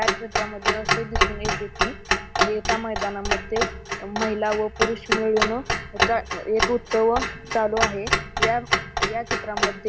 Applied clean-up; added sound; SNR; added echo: none; Clock; -1 dB; none.